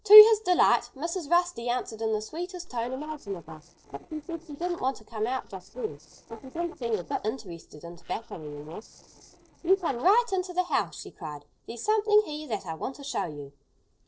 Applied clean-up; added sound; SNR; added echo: neural separator model SepFormer DNS4.